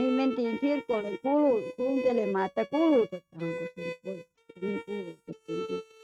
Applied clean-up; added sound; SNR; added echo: neural mask model RNNoise.